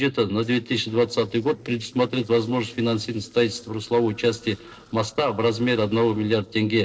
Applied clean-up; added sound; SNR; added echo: neural separator model SepFormer DNS4.